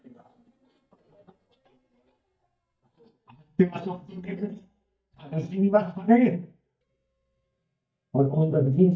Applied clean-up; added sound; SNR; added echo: neural mask model DeepFilterNet 3.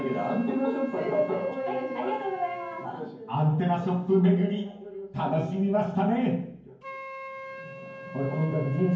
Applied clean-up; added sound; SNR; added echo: none; Wind instrument, woodwind instrument; 16 dB; reverberation time 0.9 s.